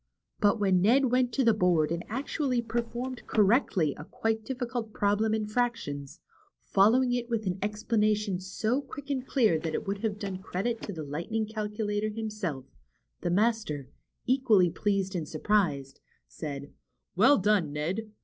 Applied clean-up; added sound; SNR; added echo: neural separator model SepFormer DNS4.